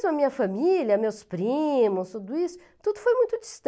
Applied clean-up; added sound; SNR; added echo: none; none; none; none.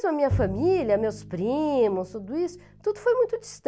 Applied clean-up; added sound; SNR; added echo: none; Bowed string instrument; 11 dB; none.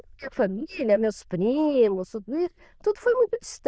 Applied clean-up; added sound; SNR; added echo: neural diffusion model UNIVERSE++.